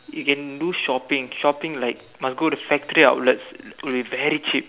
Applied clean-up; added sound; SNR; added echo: none; none; none; none.